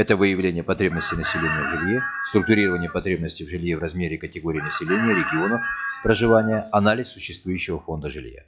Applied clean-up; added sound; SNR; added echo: classical method log-MMSE.